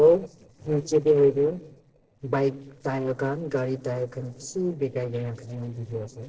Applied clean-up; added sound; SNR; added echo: neural separator model SepFormer DNS4.